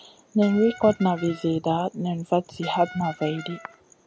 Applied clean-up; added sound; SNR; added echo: none; Brass instrument; 17 dB; none.